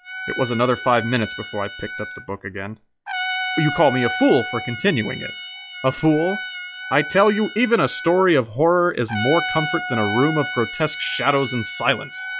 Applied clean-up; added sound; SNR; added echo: classical method log-MMSE.